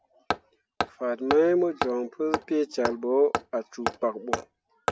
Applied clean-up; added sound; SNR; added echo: none; Hammer; 6 dB; none.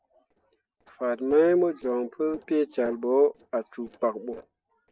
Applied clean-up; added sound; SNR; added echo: neural separator model SepFormer DNS4.